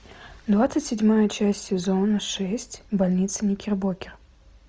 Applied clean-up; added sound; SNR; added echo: none; none; none; none.